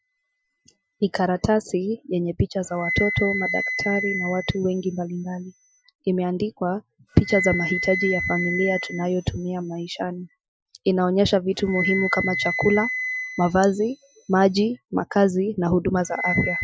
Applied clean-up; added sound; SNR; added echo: classical method Wiener filter.